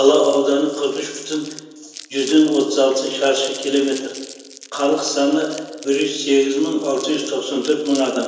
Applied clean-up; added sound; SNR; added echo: none; Crumpling, crinkling; 19 dB; reverberation time 1.0 s.